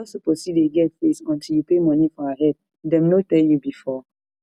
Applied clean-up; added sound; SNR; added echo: none; none; none; none.